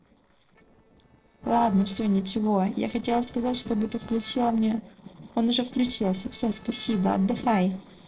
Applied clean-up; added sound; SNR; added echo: neural separator model SepFormer DNS4.